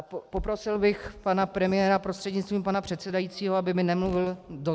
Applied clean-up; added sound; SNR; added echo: none; none; none; none.